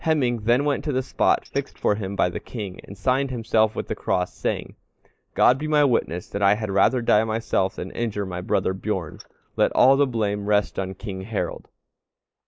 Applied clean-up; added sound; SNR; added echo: neural mask model Resemble Enhance denoiser.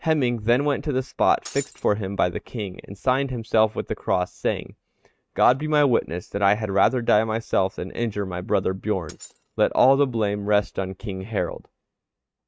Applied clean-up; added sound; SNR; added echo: neural mask model RNNoise.